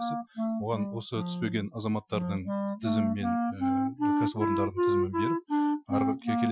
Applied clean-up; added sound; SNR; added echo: classical method Wiener filter.